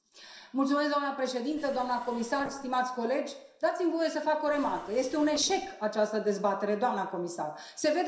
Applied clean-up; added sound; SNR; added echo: neural separator model SepFormer DNS4.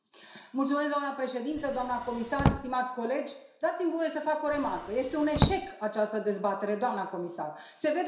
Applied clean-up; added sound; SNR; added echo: none; Drawer open or close; 2 dB; reverberation time 0.7 s.